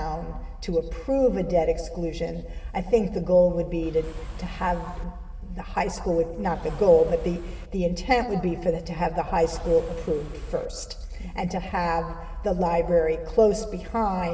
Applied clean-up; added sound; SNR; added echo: none; Engine / Car; 18 dB; reverberation time 1.6 s.